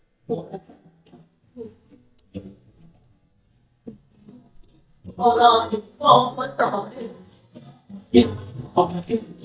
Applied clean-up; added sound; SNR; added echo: neural mask model DeepFilterNet 3.